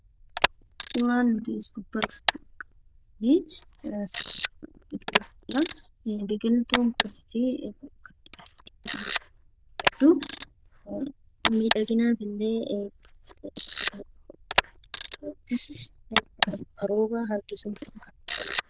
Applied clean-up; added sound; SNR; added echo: neural diffusion model UNIVERSE++.